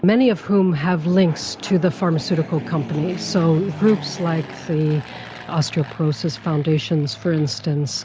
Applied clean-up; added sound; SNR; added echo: none; Fixed-wing aircraft, airplane; 15 dB; none.